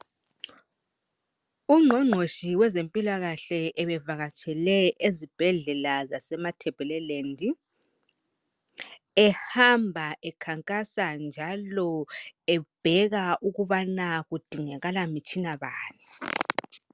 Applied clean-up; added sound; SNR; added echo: none; none; none; none.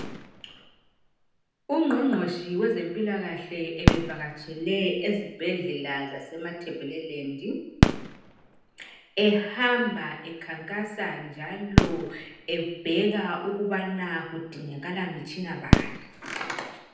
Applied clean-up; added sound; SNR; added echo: none; Fireworks; 1 dB; reverberation time 0.9 s.